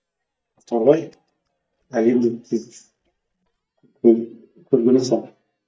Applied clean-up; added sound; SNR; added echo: neural mask model DeepFilterNet 3.